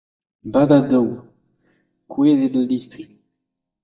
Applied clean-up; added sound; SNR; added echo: neural mask model DeepFilterNet 3.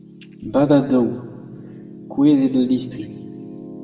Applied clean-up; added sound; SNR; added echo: none; Piano; 17 dB; reverberation time 1.5 s.